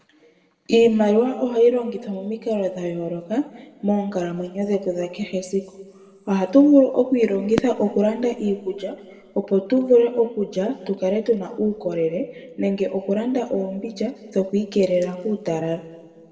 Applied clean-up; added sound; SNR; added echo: none; Fireworks; 13 dB; reverberation time 1.4 s.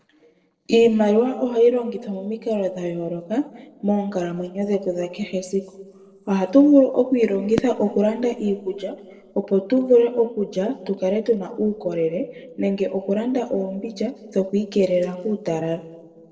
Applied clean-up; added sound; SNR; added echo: neural separator model SepFormer DNS4.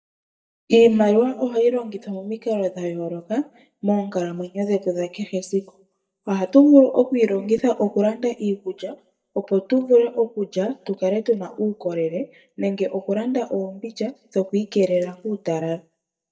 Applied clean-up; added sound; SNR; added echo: neural mask model DeepFilterNet 3.